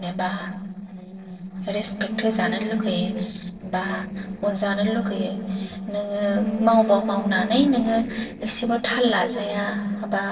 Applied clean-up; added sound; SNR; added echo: neural separator model SepFormer DNS4.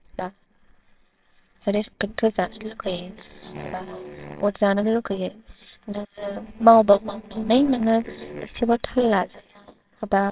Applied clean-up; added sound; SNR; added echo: neural separator model SepFormer WHAMR!.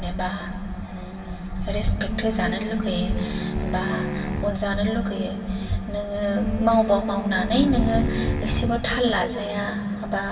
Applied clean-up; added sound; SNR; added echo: none; Wind instrument, woodwind instrument; 7 dB; reverberation time 2.5 s.